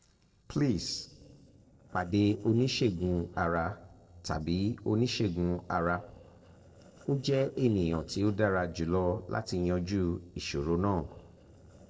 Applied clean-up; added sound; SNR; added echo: neural separator model SepFormer DNS4.